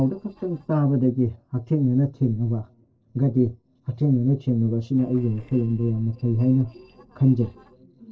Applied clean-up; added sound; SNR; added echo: neural separator model SepFormer DNS4.